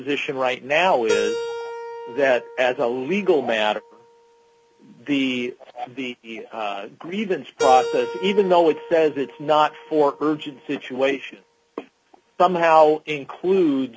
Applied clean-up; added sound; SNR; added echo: none; Keyboard (musical); 12 dB; none.